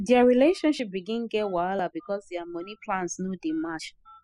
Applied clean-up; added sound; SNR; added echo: classical method spectral subtraction.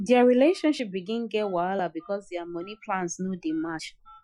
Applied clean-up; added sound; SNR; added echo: classical method Wiener filter.